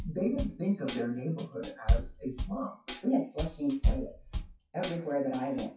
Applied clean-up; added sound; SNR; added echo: classical method WPE with log-MMSE.